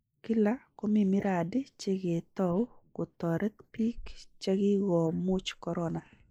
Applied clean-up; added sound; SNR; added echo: neural mask model Resemble Enhance denoiser.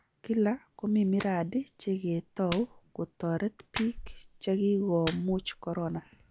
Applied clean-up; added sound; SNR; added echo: none; Clapping; 15 dB; none.